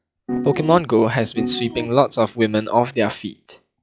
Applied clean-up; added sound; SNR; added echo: classical method log-MMSE.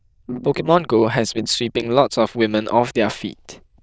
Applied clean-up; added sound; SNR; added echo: neural diffusion model UNIVERSE++.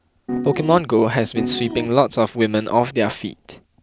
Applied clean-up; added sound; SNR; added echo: none; Piano; 5 dB; none.